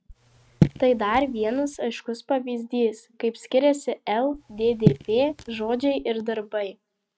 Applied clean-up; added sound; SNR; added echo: neural mask model RNNoise.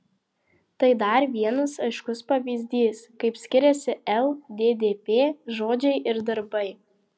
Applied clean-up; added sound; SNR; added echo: none; none; none; none.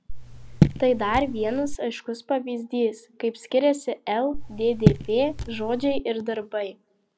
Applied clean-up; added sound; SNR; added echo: none; Raindrop / Drip; 0 dB; none.